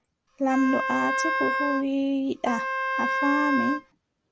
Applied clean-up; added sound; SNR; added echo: none; Wind instrument, woodwind instrument; 0 dB; none.